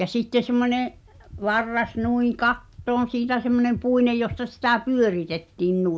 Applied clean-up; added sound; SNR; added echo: none; none; none; none.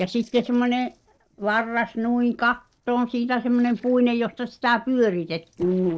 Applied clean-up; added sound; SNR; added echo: neural separator model SepFormer DNS4.